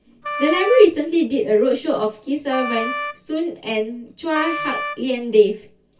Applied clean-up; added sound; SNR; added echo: none; Wind instrument, woodwind instrument; 8 dB; reverberation time 0.2 s.